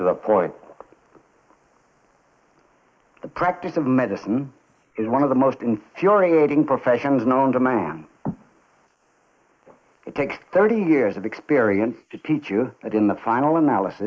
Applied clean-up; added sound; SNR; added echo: neural mask model Resemble Enhance denoiser.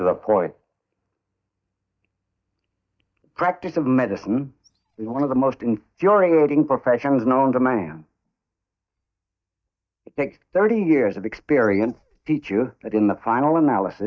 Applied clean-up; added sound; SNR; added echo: neural mask model DeepFilterNet 3.